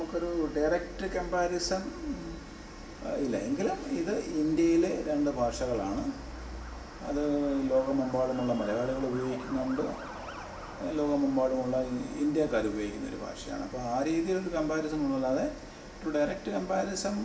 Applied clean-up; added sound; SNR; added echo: none; Truck; 19 dB; reverberation time 0.7 s.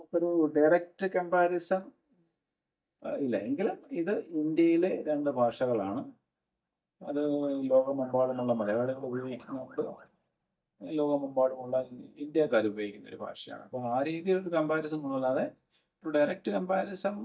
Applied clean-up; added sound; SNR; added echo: neural mask model DeepFilterNet 3.